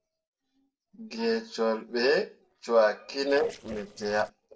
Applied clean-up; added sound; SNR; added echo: neural separator model SepFormer DNS4.